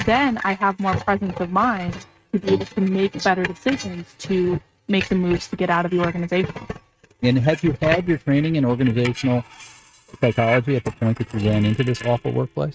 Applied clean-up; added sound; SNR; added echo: neural mask model RNNoise.